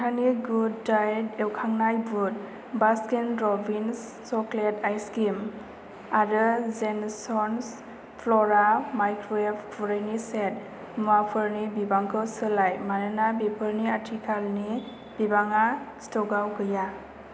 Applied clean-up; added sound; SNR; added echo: none; none; none; none.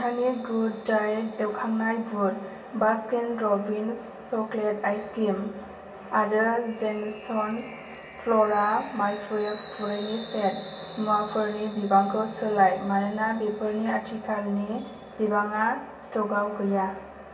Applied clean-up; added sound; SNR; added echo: none; Chime; 11 dB; reverberation time 0.2 s.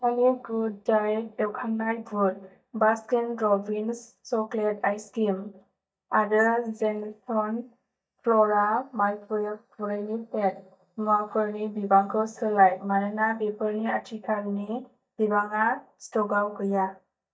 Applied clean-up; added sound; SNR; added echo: neural mask model DeepFilterNet 3.